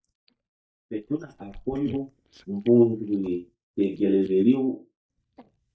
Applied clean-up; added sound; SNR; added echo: neural mask model DeepFilterNet 3.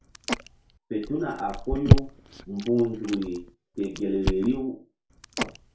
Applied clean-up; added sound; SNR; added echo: none; Chewing, mastication; -1 dB; reverberation time 0.3 s.